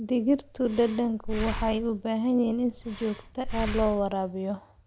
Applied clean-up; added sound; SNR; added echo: none; Breathing; 9 dB; none.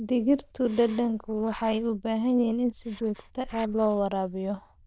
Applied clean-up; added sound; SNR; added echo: neural diffusion model UNIVERSE++.